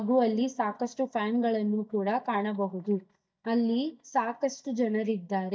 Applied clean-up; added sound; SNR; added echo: neural mask model DeepFilterNet 3.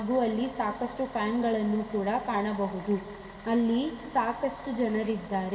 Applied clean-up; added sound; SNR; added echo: none; Bus; 18 dB; reverberation time 2.1 s.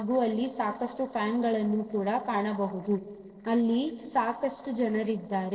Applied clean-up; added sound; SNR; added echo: neural separator model SepFormer DNS4.